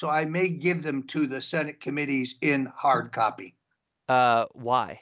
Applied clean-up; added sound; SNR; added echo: none; none; none; none.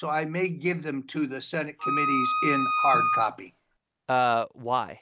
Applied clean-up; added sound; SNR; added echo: none; Wind instrument, woodwind instrument; -2 dB; none.